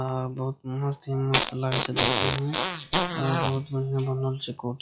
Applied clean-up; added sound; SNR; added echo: classical method log-MMSE.